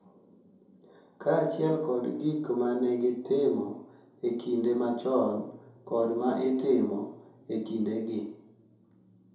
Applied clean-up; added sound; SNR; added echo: none; none; none; reverberation time 2.6 s.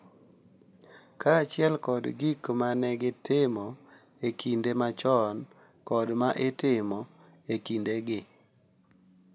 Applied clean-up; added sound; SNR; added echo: none; none; none; none.